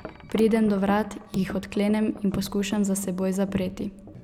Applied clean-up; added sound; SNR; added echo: none; Wind chime; 15 dB; none.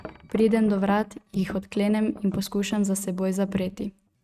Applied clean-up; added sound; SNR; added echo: neural mask model RNNoise.